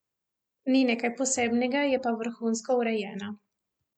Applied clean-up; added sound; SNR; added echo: none; none; none; none.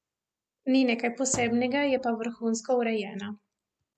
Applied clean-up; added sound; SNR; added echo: none; Thump, thud; 15 dB; none.